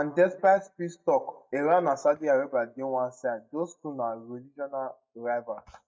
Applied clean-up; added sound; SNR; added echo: neural mask model DeepFilterNet 3.